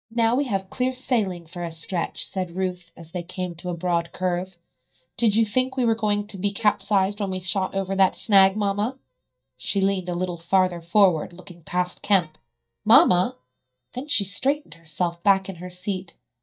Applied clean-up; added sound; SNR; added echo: neural mask model DeepFilterNet 3.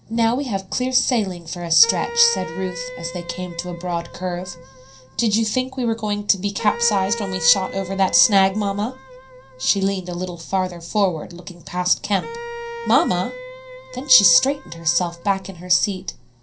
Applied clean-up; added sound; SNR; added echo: none; Wind instrument, woodwind instrument; 13 dB; reverberation time 0.3 s.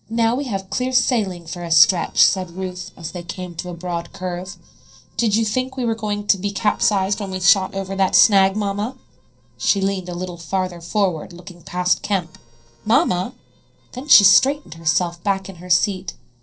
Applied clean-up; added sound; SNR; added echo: neural separator model SepFormer DNS4.